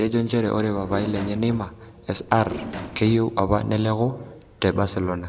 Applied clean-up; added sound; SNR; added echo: none; Drawer open or close; 12 dB; none.